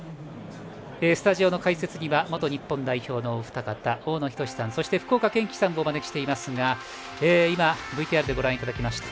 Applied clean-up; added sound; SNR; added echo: none; none; none; none.